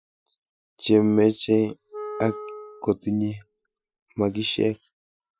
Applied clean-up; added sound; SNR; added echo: classical method spectral subtraction.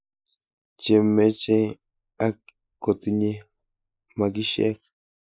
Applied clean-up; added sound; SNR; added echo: neural mask model Resemble Enhance denoiser.